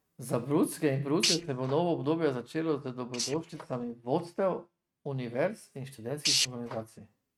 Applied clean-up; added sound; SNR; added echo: neural mask model RNNoise.